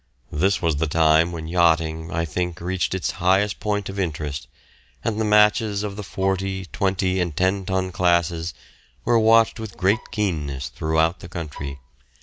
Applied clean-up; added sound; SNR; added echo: none; Bowed string instrument; 19 dB; none.